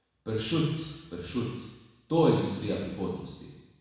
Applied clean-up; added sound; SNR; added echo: none; none; none; reverberation time 1.1 s.